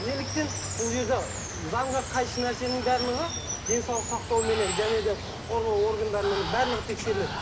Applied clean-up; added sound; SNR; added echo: none; Water; 5 dB; reverberation time 2.0 s.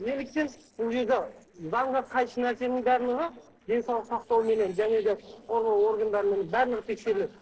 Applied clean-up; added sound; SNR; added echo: neural separator model SepFormer DNS4.